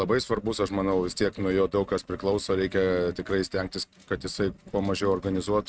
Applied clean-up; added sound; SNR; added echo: neural mask model RNNoise.